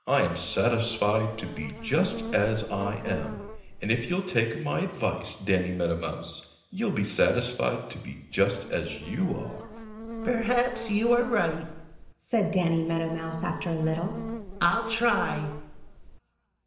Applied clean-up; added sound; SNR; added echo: none; Buzz; 11 dB; reverberation time 0.9 s.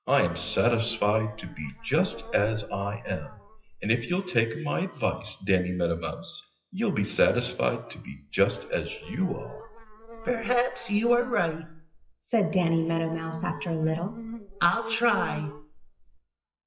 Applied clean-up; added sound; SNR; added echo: classical method WPE with log-MMSE.